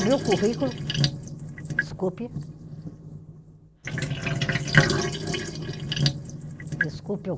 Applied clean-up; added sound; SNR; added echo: none; Sink (filling or washing); -4 dB; none.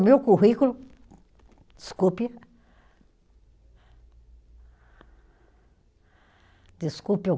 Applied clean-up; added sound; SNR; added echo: none; none; none; none.